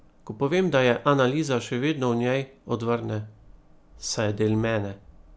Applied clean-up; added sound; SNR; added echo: none; none; none; none.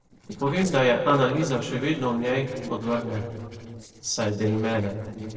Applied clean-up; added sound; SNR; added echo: neural separator model SepFormer DNS4.